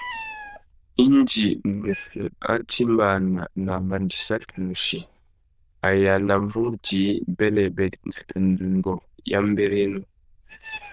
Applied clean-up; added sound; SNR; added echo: neural diffusion model UNIVERSE++.